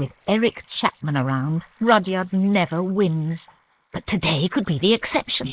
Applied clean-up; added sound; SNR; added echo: neural mask model Resemble Enhance denoiser.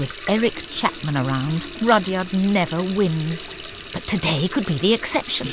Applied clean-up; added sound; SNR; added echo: none; Water tap, faucet; 13 dB; none.